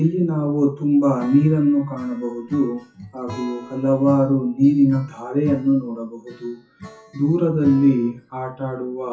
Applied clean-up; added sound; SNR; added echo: classical method WPE with log-MMSE.